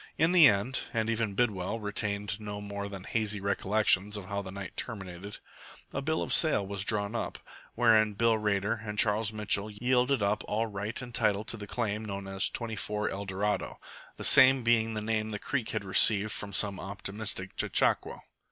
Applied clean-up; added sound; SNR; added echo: none; none; none; none.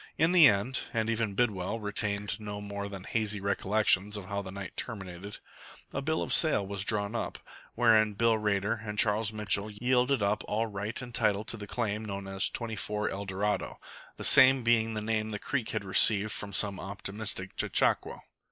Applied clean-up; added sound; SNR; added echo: neural mask model Resemble Enhance denoiser.